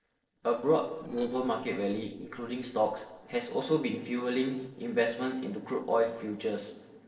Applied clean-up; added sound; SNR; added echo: neural separator model SepFormer DNS4.